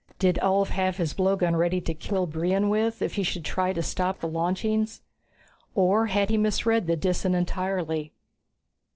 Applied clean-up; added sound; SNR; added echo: neural separator model SepFormer DNS4.